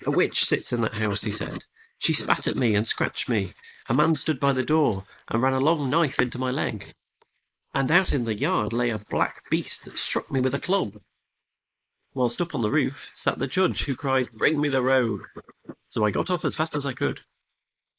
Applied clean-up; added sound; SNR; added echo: neural mask model Resemble Enhance denoiser.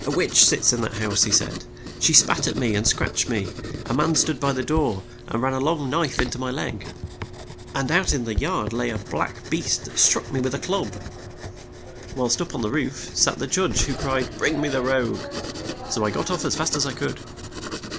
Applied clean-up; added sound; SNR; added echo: none; Writing; 9 dB; none.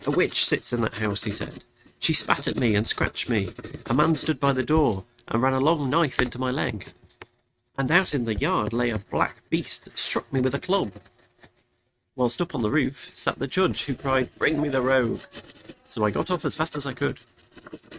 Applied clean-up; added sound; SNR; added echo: neural mask model RNNoise.